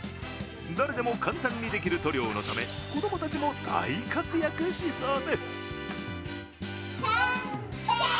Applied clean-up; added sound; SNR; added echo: none; none; none; none.